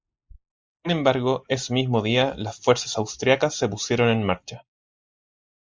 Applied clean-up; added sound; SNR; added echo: neural mask model Resemble Enhance denoiser.